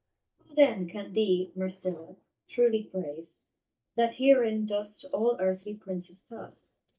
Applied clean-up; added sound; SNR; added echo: neural mask model DeepFilterNet 3.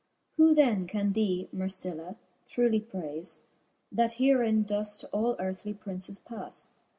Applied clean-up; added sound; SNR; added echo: none; none; none; none.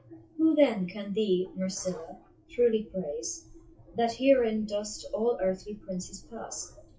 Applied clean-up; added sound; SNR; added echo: classical method WPE with log-MMSE.